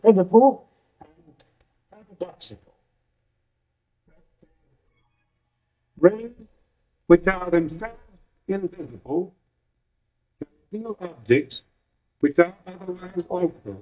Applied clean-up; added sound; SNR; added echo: neural mask model DeepFilterNet 3.